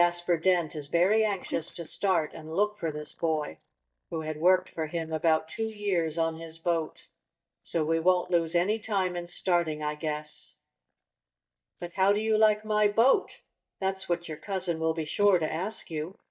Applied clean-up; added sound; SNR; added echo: neural mask model DeepFilterNet 3.